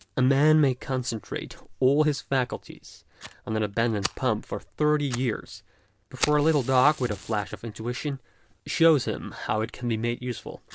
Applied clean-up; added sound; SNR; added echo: none; Fire; 17 dB; none.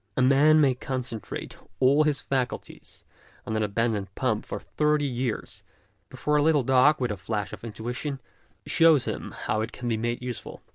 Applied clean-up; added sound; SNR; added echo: none; none; none; none.